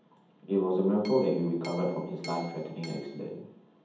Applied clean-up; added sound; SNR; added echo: none; Chink, clink; 19 dB; reverberation time 0.8 s.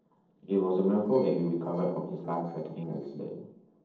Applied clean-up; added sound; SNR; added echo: neural separator model SepFormer DNS4.